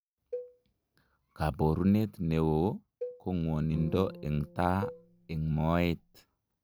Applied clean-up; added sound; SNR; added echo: none; Cowbell + Bowed string instrument; 14 dB; none.